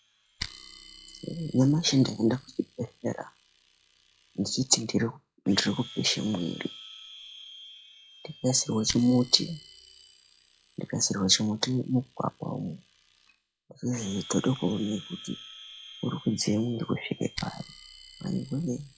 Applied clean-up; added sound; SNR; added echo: classical method log-MMSE.